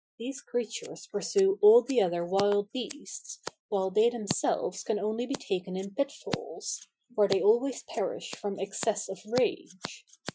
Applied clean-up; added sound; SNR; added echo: classical method Wiener filter.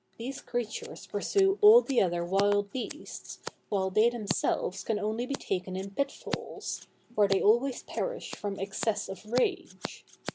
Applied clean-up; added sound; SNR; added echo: none; Scissors; 14 dB; none.